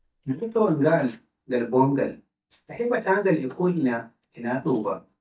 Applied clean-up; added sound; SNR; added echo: neural mask model DeepFilterNet 3.